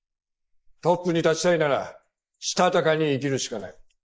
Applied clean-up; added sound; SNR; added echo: neural mask model Resemble Enhance denoiser.